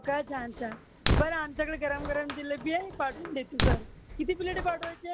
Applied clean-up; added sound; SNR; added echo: none; Fire; -1 dB; none.